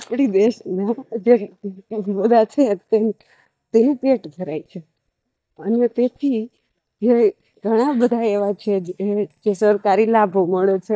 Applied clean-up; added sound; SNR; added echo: neural mask model DeepFilterNet 3.